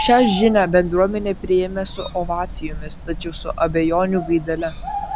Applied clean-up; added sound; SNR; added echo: none; Bird; 10 dB; none.